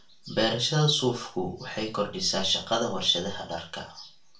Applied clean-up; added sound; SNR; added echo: none; none; none; reverberation time 0.3 s.